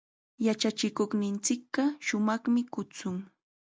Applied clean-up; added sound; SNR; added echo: none; none; none; none.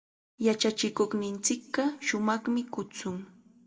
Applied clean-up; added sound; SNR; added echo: none; none; none; reverberation time 0.8 s.